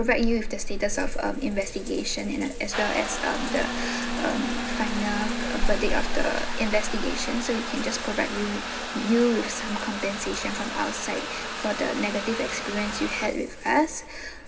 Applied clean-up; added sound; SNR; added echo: none; Trickle, dribble / Bathtub (filling or washing) / Water tap, faucet; 1 dB; reverberation time 2.0 s.